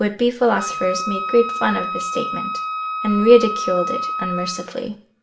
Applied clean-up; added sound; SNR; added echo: none; Wind instrument, woodwind instrument; 6 dB; reverberation time 0.4 s.